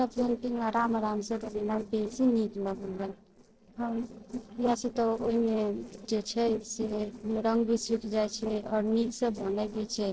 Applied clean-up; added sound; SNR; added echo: neural separator model SepFormer DNS4.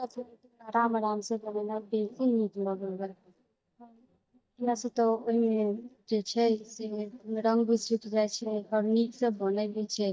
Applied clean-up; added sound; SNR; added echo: neural mask model DeepFilterNet 3.